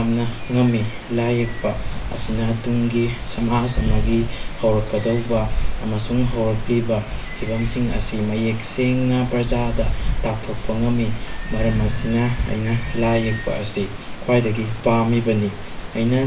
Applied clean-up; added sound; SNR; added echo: none; Water; 15 dB; reverberation time 0.3 s.